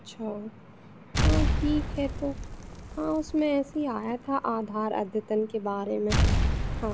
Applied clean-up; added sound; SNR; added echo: none; Explosion; 0 dB; none.